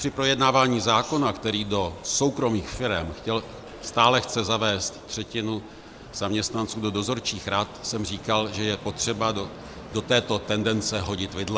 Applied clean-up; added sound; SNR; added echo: none; Bicycle; 18 dB; none.